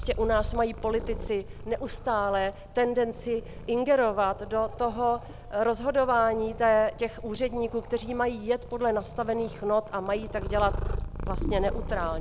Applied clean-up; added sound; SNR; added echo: none; Purr; 8 dB; none.